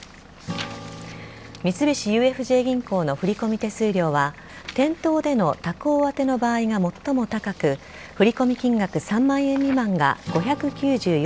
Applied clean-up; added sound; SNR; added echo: none; Acoustic guitar / Strum + Engine / Vehicle; 18 dB; none.